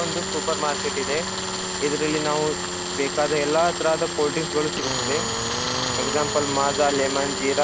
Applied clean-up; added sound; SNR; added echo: none; Tools; 2 dB; none.